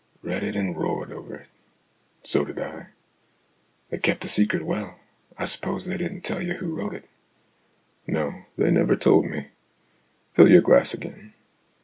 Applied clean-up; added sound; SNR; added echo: none; none; none; none.